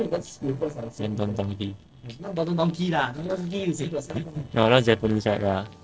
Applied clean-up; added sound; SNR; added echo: neural separator model SepFormer DNS4.